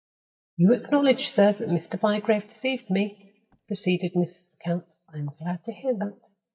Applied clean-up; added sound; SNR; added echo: neural mask model DeepFilterNet 3.